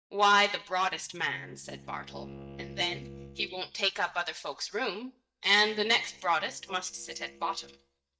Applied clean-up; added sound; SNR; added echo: neural mask model DeepFilterNet 3.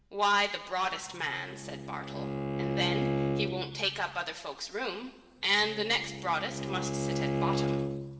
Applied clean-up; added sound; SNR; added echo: none; Bowed string instrument; 1 dB; reverberation time 2.2 s.